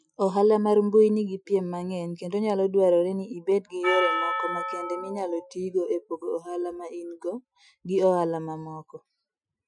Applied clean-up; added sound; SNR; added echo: classical method Wiener filter.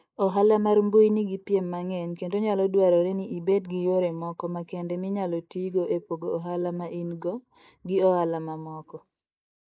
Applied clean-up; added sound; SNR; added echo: neural mask model Resemble Enhance denoiser.